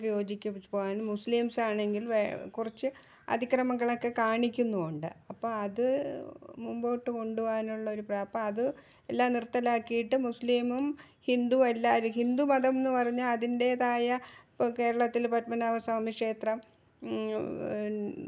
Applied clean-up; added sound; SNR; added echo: none; none; none; none.